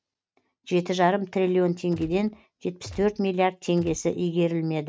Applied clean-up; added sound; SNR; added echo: neural mask model RNNoise.